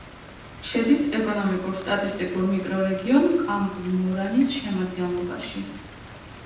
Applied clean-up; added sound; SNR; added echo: none; Rain; 17 dB; reverberation time 0.9 s.